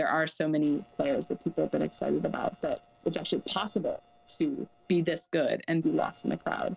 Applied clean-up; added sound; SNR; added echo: neural separator model SepFormer DNS4.